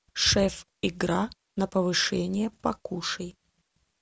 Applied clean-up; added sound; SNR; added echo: none; none; none; none.